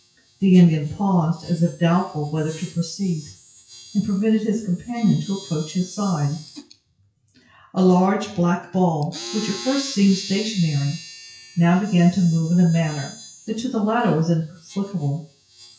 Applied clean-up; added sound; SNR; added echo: classical method WPE with log-MMSE.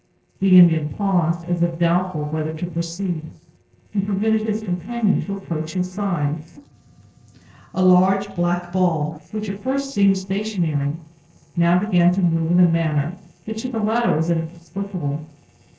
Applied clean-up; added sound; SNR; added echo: neural separator model SepFormer DNS4.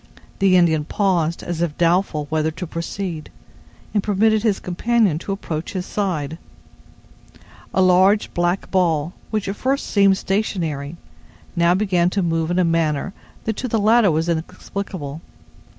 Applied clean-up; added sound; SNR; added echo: none; none; none; none.